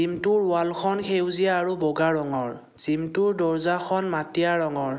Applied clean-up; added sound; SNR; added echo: none; none; none; none.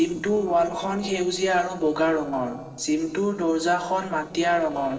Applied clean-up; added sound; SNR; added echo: neural separator model SepFormer DNS4.